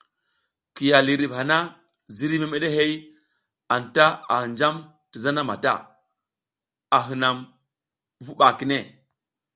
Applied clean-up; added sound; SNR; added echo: none; none; none; none.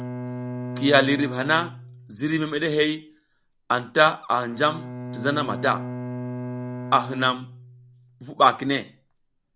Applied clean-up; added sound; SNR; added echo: none; Bowed string instrument; 11 dB; none.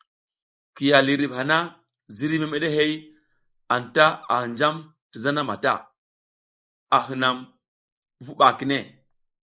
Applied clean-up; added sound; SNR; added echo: neural mask model Resemble Enhance denoiser.